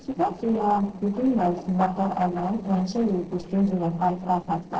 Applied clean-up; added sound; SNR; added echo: neural separator model SepFormer DNS4.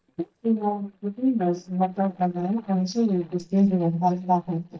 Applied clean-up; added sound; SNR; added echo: neural mask model DeepFilterNet 3.